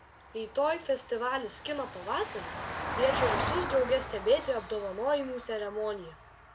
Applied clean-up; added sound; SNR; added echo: none; Vehicle; 6 dB; none.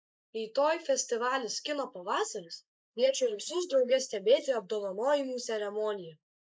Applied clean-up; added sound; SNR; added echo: neural mask model Resemble Enhance denoiser.